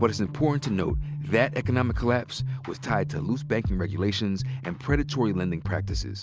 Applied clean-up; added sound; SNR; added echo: none; none; none; none.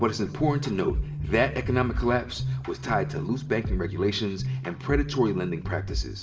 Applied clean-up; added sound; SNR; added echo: none; Bowed string instrument; 16 dB; reverberation time 1.0 s.